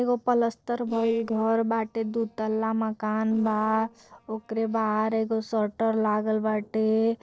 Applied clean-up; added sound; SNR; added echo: neural separator model SepFormer DNS4.